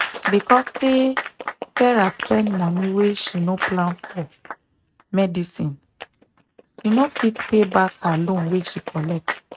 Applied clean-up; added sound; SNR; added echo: neural mask model RNNoise.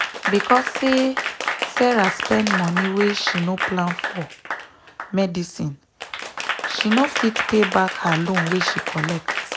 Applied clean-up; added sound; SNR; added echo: none; Applause / Crowd; 4 dB; none.